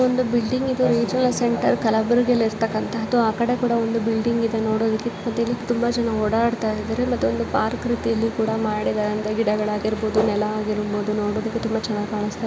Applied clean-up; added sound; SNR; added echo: none; none; none; none.